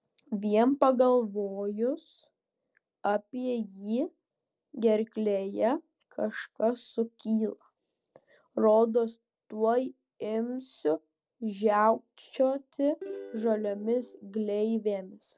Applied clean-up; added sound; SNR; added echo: neural separator model SepFormer DNS4.